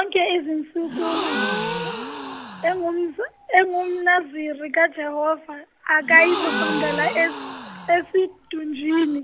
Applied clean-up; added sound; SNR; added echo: none; Gasp; 7 dB; none.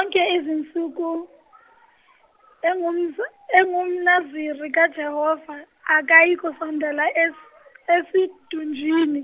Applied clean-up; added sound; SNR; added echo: none; none; none; none.